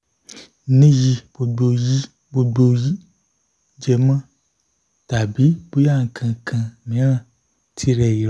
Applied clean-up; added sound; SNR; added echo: none; none; none; none.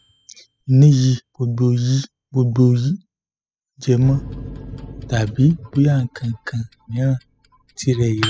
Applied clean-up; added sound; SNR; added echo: classical method spectral subtraction.